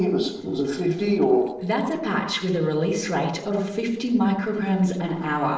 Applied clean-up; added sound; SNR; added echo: neural separator model SepFormer DNS4.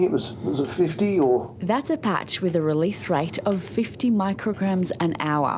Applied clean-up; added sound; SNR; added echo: none; none; none; none.